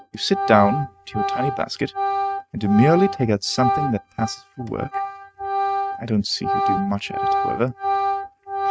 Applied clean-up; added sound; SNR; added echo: neural mask model RNNoise.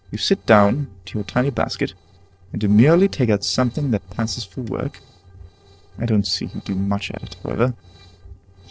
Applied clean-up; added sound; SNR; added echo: neural separator model SepFormer DNS4.